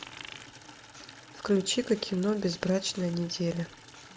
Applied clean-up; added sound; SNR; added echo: none; Coin (dropping) + Water tap, faucet / Liquid; 17 dB; none.